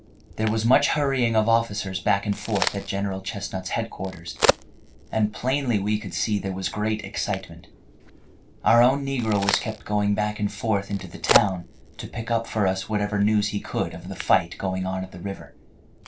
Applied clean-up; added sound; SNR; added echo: none; Crack; 9 dB; reverberation time 0.2 s.